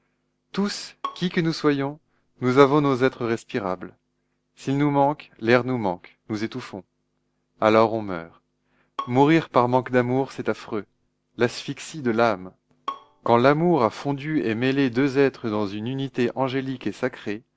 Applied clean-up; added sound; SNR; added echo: none; Bowed string instrument; 18 dB; none.